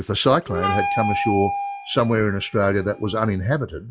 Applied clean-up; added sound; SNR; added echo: classical method log-MMSE.